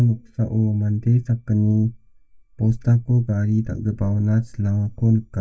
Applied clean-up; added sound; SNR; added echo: neural mask model DeepFilterNet 3.